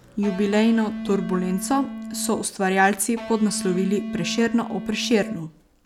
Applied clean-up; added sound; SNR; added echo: none; Electric guitar; 9 dB; none.